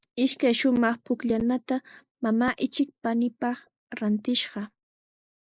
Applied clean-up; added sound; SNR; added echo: neural mask model Resemble Enhance denoiser.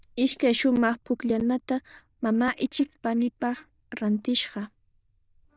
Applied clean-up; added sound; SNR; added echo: neural diffusion model UNIVERSE++.